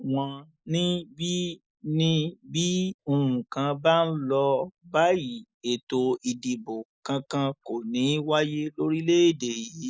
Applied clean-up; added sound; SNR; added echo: neural mask model Resemble Enhance denoiser.